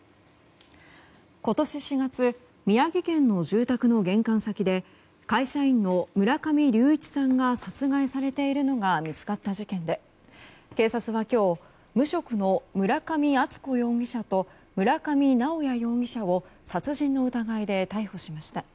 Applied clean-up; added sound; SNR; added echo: none; none; none; none.